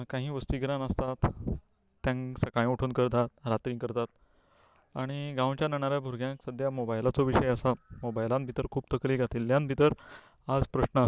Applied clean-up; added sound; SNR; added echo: none; none; none; none.